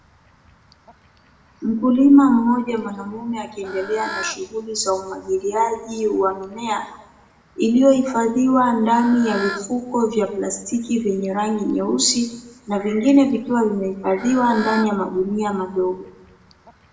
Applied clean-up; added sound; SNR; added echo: none; Bird / Fowl; 18 dB; reverberation time 0.7 s.